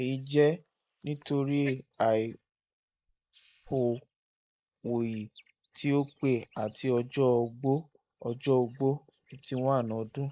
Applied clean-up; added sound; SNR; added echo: neural mask model Resemble Enhance denoiser.